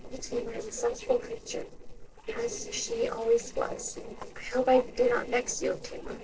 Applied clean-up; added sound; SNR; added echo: neural separator model SepFormer DNS4.